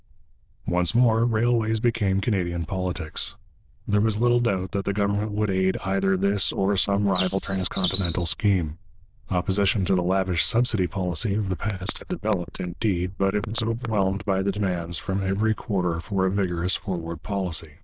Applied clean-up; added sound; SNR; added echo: neural diffusion model UNIVERSE++.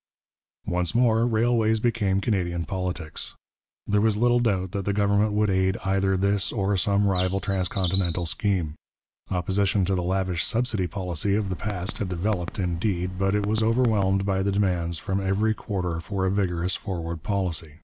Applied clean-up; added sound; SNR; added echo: none; Bird + Typing; 11 dB; none.